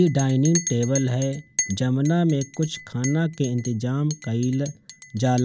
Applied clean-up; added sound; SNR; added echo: none; Chink, clink; 12 dB; none.